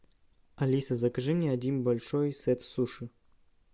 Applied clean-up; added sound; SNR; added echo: none; none; none; none.